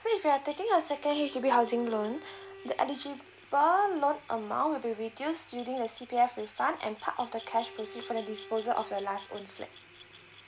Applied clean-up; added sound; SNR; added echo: none; Glass + Bowed string instrument; 18 dB; none.